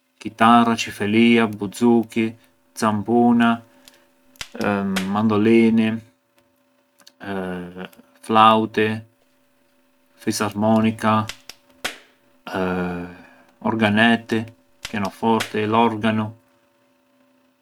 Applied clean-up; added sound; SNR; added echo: none; Crack; 20 dB; none.